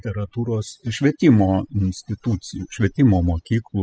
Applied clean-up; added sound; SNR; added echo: classical method spectral subtraction.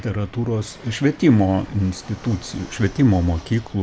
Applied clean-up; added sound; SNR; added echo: none; Fixed-wing aircraft, airplane; 20 dB; none.